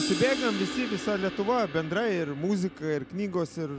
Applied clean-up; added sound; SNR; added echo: none; Crash cymbal; 8 dB; none.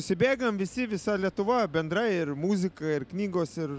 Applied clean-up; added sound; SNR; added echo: none; none; none; none.